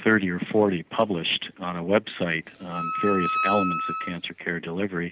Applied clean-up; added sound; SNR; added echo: none; Wind instrument, woodwind instrument; 4 dB; none.